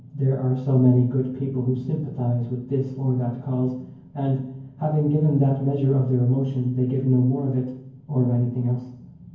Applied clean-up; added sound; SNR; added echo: none; none; none; reverberation time 0.9 s.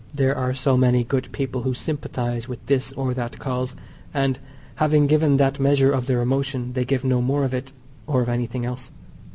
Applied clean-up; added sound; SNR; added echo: none; none; none; none.